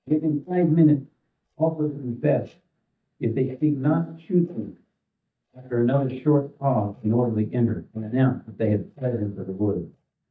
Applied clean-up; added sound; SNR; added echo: neural mask model DeepFilterNet 3.